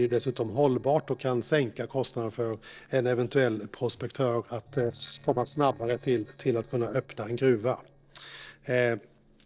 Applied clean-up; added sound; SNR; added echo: neural separator model SepFormer DNS4.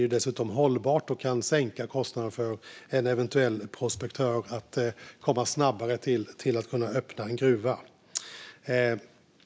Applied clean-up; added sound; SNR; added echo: none; none; none; none.